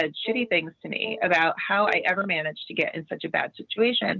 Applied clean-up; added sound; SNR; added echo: none; Wind instrument, woodwind instrument; 13 dB; none.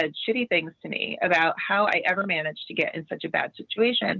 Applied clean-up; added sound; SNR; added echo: none; none; none; none.